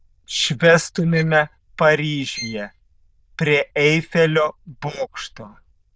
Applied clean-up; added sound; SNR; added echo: neural diffusion model UNIVERSE++.